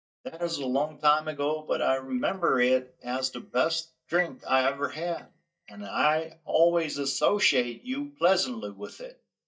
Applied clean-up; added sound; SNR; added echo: neural mask model DeepFilterNet 3.